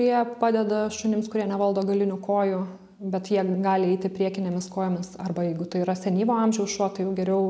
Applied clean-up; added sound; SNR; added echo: none; none; none; none.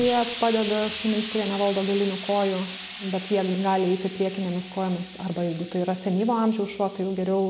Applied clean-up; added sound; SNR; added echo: none; Explosion; 9 dB; none.